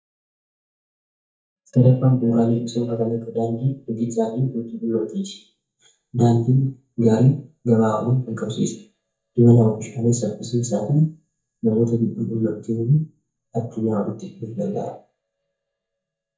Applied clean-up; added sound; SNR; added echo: neural mask model DeepFilterNet 3.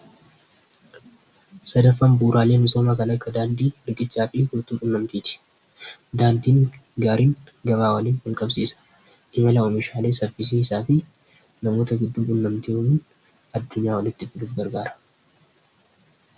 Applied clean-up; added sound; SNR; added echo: none; none; none; none.